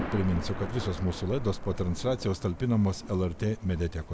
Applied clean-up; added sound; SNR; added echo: none; Thunder; 11 dB; none.